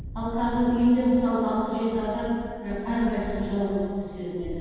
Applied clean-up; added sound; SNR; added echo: none; Wind; 13 dB; reverberation time 2.1 s.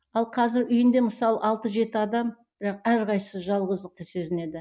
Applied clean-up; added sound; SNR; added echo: none; none; none; none.